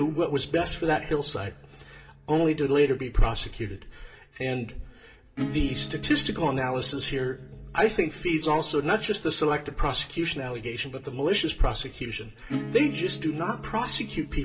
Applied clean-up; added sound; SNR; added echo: none; Acoustic guitar / Strum; 14 dB; reverberation time 0.7 s.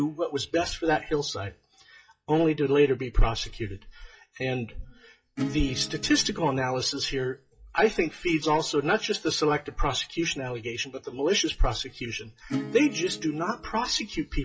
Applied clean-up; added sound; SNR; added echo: classical method WPE with log-MMSE.